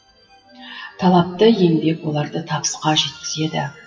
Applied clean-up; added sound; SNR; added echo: classical method WPE with log-MMSE.